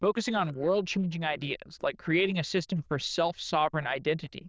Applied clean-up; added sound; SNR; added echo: neural diffusion model UNIVERSE++.